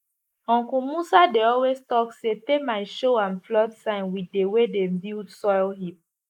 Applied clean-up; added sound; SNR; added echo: neural mask model Resemble Enhance denoiser.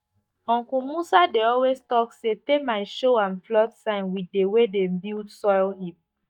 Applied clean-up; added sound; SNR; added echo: neural mask model DeepFilterNet 3.